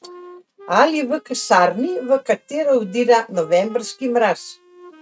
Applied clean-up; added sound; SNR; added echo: neural mask model RNNoise.